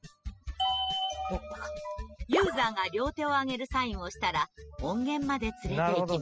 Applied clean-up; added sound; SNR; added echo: classical method spectral subtraction.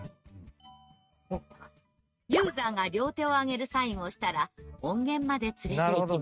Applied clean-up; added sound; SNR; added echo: neural mask model RNNoise.